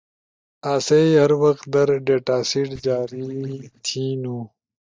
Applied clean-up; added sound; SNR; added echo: neural mask model DeepFilterNet 3.